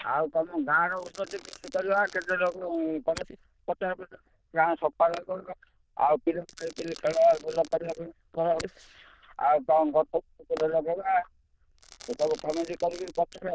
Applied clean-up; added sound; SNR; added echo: neural diffusion model UNIVERSE++.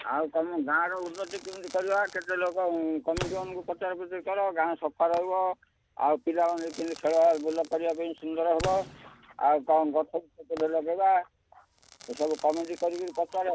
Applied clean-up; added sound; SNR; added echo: none; Crackle / Fireworks; 19 dB; none.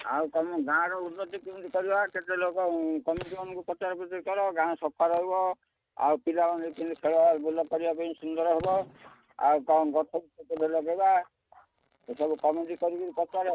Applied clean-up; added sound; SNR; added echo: neural mask model RNNoise.